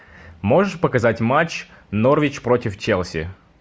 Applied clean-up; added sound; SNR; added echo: none; none; none; none.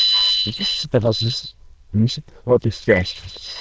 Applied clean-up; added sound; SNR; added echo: neural diffusion model UNIVERSE++.